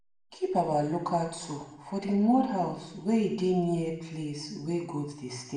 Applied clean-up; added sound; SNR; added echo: none; none; none; reverberation time 0.7 s.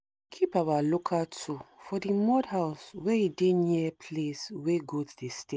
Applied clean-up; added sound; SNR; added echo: none; none; none; none.